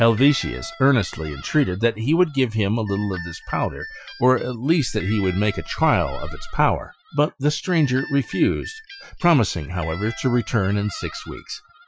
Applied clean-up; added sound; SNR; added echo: classical method Wiener filter.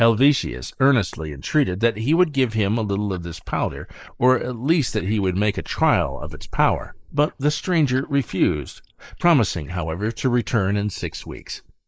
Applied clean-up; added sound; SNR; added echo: neural mask model Resemble Enhance denoiser.